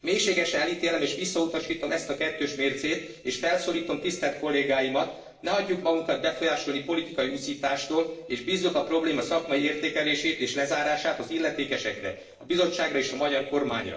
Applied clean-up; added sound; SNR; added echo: neural separator model SepFormer DNS4.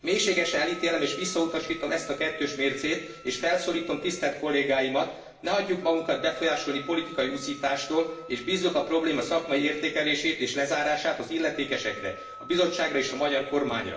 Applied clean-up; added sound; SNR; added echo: none; Wind instrument, woodwind instrument; 19 dB; reverberation time 0.9 s.